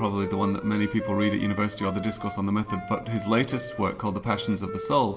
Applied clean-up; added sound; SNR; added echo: none; Wind instrument, woodwind instrument; 11 dB; reverberation time 1.3 s.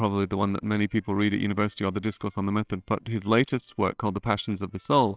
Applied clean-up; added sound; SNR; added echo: neural separator model SepFormer WHAMR!.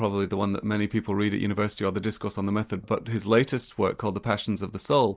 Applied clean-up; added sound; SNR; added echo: none; none; none; none.